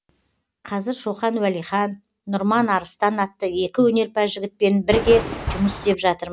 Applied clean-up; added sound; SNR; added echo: none; Thunder; 5 dB; none.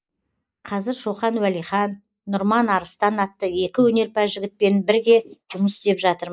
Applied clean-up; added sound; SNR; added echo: neural mask model Resemble Enhance denoiser.